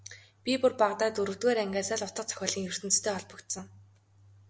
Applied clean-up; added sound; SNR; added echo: none; none; none; none.